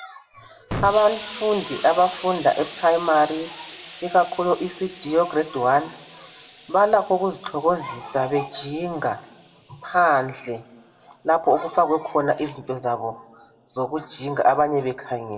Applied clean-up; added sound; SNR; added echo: none; Explosion; 18 dB; reverberation time 0.3 s.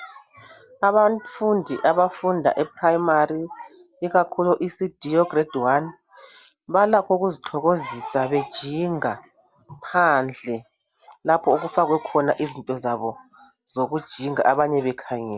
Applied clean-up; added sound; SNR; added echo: none; none; none; none.